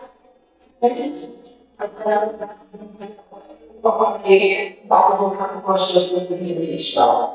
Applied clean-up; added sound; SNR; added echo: neural mask model DeepFilterNet 3.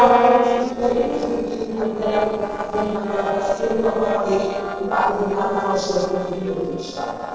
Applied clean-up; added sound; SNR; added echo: neural separator model SepFormer DNS4.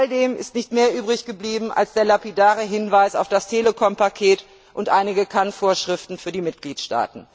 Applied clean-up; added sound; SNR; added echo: none; none; none; none.